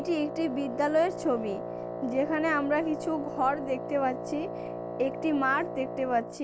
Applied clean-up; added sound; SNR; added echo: none; Wind instrument, woodwind instrument; 7 dB; none.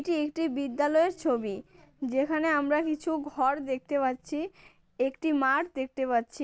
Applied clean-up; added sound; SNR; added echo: none; none; none; none.